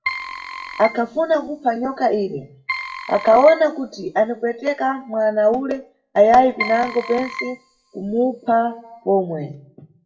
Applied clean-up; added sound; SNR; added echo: classical method WPE with log-MMSE.